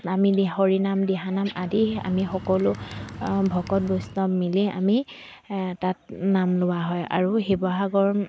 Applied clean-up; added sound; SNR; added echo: none; Bird; 14 dB; none.